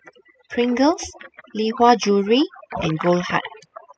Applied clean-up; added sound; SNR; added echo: classical method spectral subtraction.